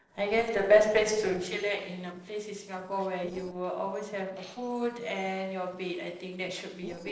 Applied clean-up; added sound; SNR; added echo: neural separator model SepFormer DNS4.